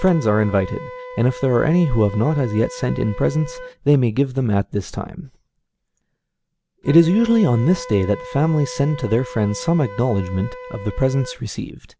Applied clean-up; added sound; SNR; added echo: none; Wind instrument, woodwind instrument; 16 dB; none.